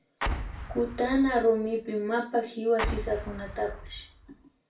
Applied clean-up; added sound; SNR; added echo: none; Explosion; 7 dB; reverberation time 0.4 s.